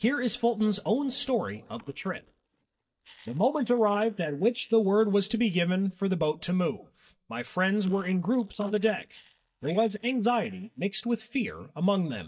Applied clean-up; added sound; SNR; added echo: neural mask model DeepFilterNet 3.